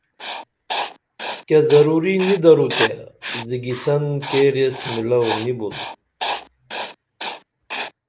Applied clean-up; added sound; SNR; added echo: neural mask model Resemble Enhance denoiser.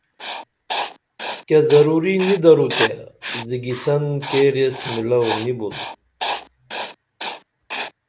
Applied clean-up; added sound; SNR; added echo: none; Writing; 10 dB; none.